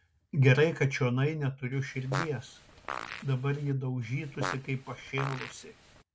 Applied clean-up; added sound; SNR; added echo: none; Fart; 10 dB; none.